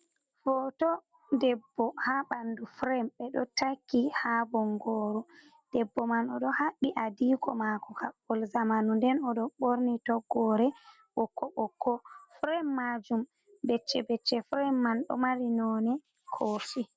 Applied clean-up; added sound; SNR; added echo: none; none; none; none.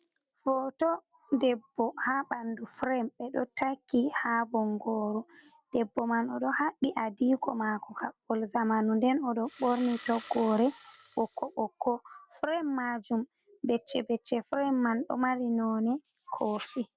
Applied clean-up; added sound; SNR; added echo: none; Engine starting; 18 dB; none.